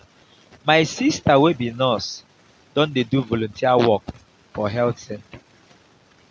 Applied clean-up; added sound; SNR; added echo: none; none; none; none.